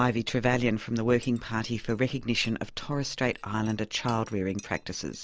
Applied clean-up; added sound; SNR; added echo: none; Chink, clink; 17 dB; none.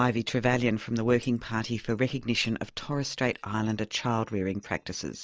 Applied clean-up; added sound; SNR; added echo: neural mask model DeepFilterNet 3.